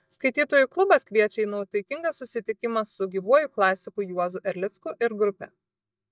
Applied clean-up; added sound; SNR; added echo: neural mask model DeepFilterNet 3.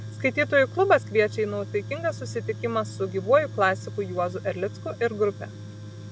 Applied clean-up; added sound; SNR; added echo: none; Tools; 11 dB; none.